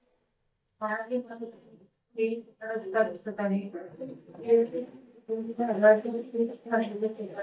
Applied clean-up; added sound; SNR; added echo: neural mask model DeepFilterNet 3.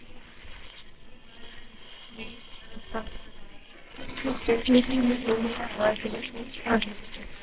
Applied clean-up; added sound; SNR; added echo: neural separator model SepFormer WHAMR!.